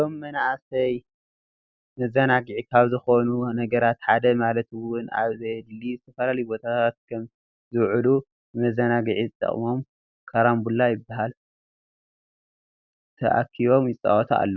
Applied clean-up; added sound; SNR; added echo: none; none; none; none.